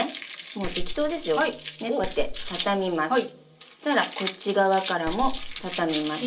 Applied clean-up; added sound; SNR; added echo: none; Clapping; 6 dB; reverberation time 0.2 s.